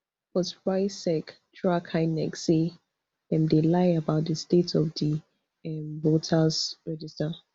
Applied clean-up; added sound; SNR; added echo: none; none; none; none.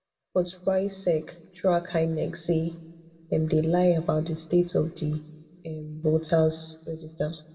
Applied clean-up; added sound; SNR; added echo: none; none; none; reverberation time 0.9 s.